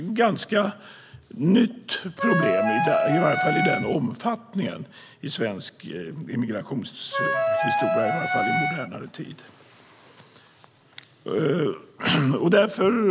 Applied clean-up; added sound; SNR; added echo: none; Wind instrument, woodwind instrument; -2 dB; none.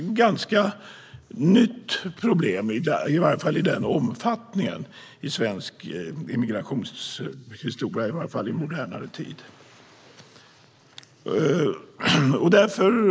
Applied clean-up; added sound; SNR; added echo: neural mask model Resemble Enhance denoiser.